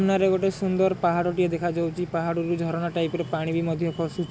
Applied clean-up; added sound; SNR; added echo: none; none; none; none.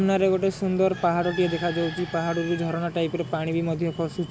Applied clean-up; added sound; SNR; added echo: none; Bird / Chicken, rooster; 17 dB; none.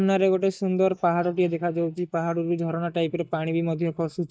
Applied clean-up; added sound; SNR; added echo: neural mask model DeepFilterNet 3.